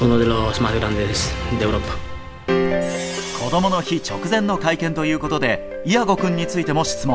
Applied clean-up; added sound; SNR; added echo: none; Cricket; 14 dB; none.